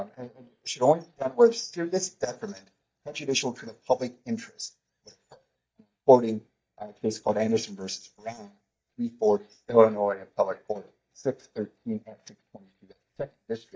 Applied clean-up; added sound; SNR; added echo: neural mask model DeepFilterNet 3.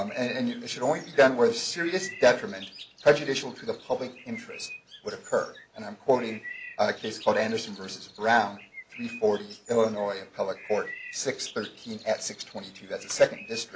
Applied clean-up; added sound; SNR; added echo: none; Bird; 18 dB; none.